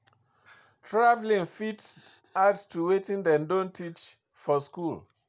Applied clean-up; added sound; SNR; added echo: none; none; none; none.